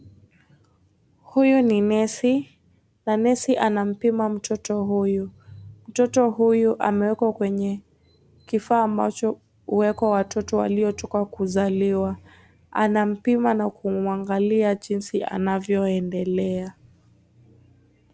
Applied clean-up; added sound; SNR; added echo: none; none; none; none.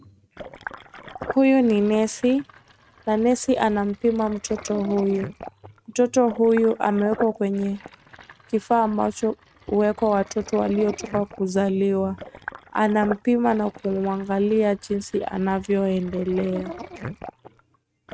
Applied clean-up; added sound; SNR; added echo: neural mask model RNNoise.